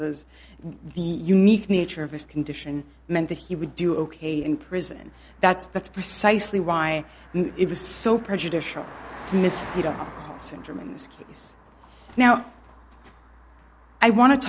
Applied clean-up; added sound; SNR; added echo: none; Car passing by; 20 dB; none.